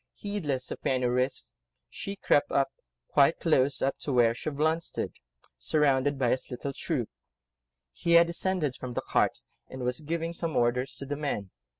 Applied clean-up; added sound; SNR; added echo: none; none; none; none.